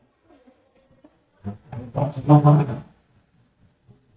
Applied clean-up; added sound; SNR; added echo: neural mask model DeepFilterNet 3.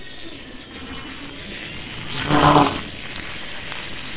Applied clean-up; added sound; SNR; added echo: neural separator model SepFormer WHAMR!.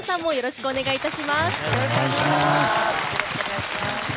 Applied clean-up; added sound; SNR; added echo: none; none; none; none.